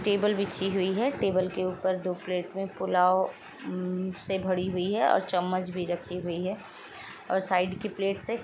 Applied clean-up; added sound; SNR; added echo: none; none; none; none.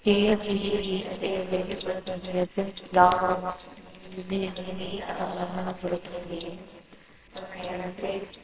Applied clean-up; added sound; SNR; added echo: neural separator model SepFormer WHAMR!.